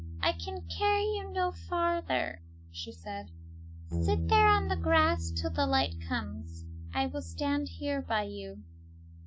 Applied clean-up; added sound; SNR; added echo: none; Bass guitar; 5 dB; none.